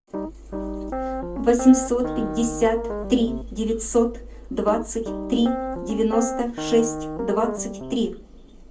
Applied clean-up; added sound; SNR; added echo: none; Piano; 6 dB; reverberation time 0.2 s.